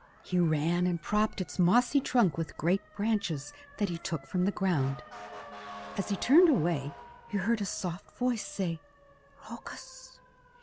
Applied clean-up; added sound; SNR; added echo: none; Motor vehicle (road) / Siren; 19 dB; none.